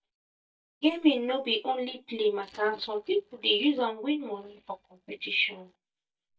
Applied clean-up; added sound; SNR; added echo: neural mask model DeepFilterNet 3.